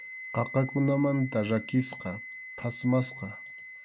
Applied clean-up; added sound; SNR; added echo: none; Wind instrument, woodwind instrument; 13 dB; none.